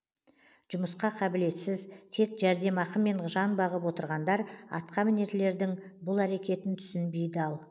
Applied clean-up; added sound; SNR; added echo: none; none; none; none.